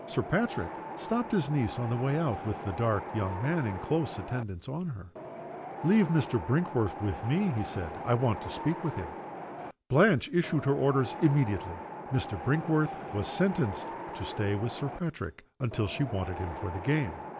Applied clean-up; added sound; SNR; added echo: none; Wind; 10 dB; none.